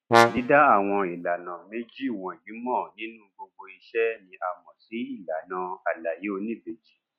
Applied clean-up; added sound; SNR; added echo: neural mask model RNNoise.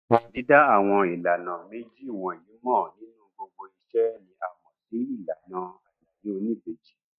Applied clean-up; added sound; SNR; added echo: neural mask model DeepFilterNet 3.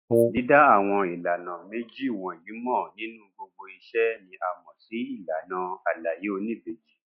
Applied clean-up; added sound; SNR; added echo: neural mask model Resemble Enhance denoiser.